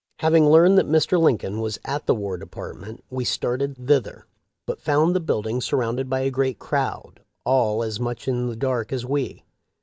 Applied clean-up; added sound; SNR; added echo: none; none; none; none.